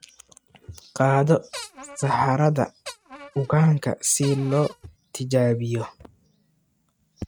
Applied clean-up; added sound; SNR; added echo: neural mask model RNNoise.